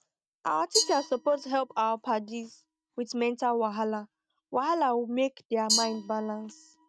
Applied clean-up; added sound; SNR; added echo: neural mask model RNNoise.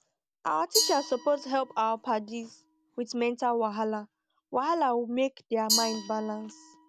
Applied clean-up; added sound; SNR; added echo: none; Glass; 7 dB; none.